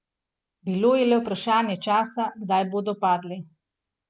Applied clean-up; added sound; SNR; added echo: none; none; none; none.